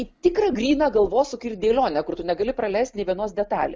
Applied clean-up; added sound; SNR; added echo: none; none; none; none.